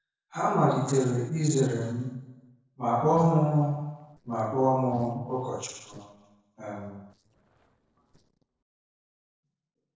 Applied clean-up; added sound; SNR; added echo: neural separator model SepFormer DNS4.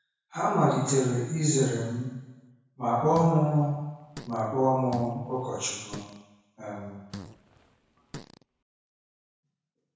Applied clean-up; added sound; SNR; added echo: none; Fart; 18 dB; reverberation time 1.0 s.